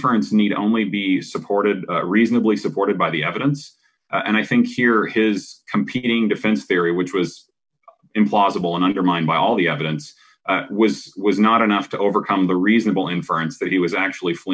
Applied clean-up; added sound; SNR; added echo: none; none; none; none.